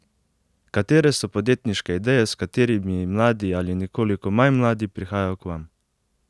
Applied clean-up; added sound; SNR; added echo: none; none; none; none.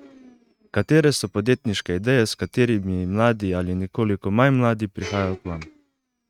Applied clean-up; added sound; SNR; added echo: neural mask model RNNoise.